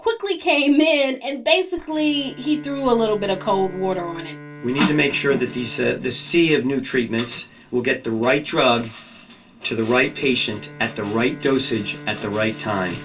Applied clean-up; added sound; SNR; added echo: none; Bowed string instrument; 19 dB; reverberation time 0.2 s.